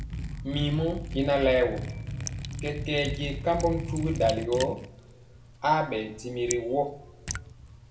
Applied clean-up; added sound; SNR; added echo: none; Liquid; 7 dB; reverberation time 0.7 s.